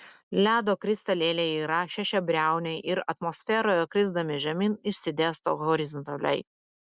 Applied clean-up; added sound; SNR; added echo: none; none; none; none.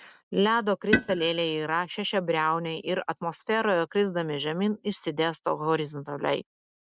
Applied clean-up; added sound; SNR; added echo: neural mask model RNNoise.